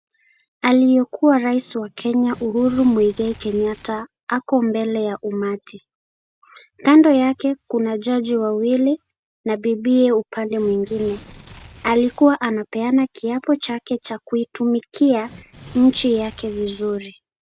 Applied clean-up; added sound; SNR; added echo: none; Tearing; 20 dB; none.